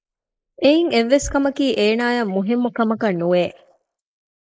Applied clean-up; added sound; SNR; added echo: neural mask model Resemble Enhance denoiser.